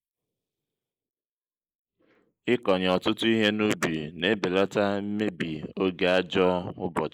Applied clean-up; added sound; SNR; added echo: neural mask model Resemble Enhance denoiser.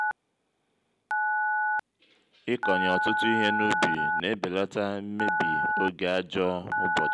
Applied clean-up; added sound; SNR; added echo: none; Telephone; -2 dB; none.